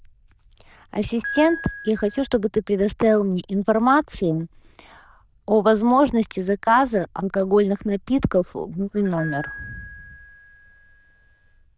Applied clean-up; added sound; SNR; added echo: neural diffusion model UNIVERSE++.